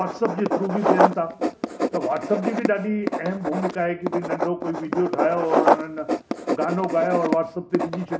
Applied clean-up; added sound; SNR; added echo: none; Writing; -1 dB; reverberation time 0.5 s.